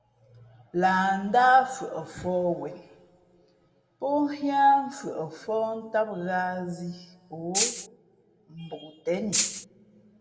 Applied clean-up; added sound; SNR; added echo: none; Rattle (instrument); -1 dB; reverberation time 1.3 s.